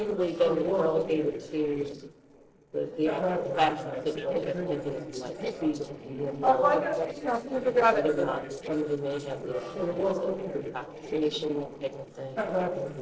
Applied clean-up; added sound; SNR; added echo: neural separator model SepFormer DNS4.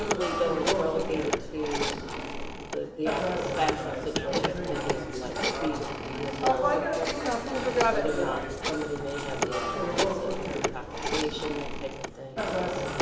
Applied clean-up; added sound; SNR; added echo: none; Telephone; -4 dB; reverberation time 0.7 s.